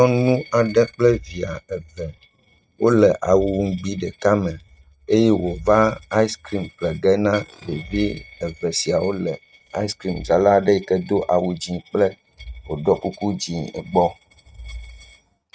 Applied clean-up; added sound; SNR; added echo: neural mask model RNNoise.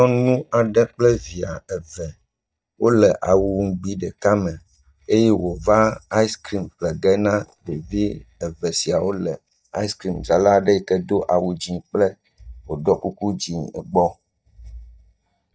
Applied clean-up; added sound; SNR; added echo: neural mask model DeepFilterNet 3.